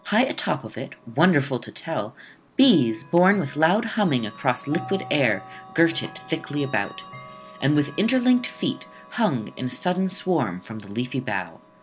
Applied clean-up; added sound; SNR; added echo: none; Chime / Clock; 20 dB; none.